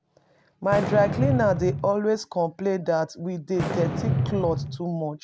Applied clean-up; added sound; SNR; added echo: none; Fireworks; 1 dB; none.